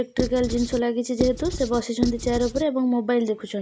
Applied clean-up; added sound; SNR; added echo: none; Writing; 7 dB; none.